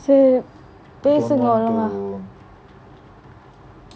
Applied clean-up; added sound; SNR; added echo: none; none; none; none.